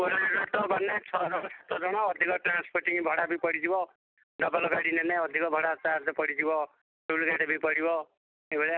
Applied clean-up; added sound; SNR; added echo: none; none; none; none.